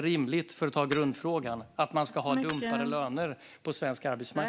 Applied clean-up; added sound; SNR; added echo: none; Shatter / Hammer; 17 dB; none.